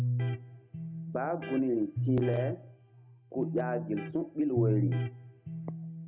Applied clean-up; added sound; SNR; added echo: none; Electric guitar; 1 dB; none.